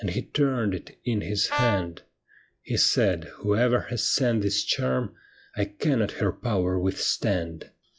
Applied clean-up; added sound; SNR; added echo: classical method log-MMSE.